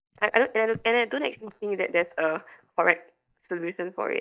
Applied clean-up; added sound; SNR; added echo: neural mask model DeepFilterNet 3.